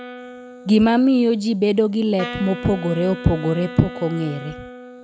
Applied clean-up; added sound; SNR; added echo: none; Wind instrument, woodwind instrument; 15 dB; none.